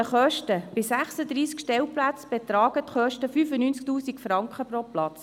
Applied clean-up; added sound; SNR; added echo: none; none; none; none.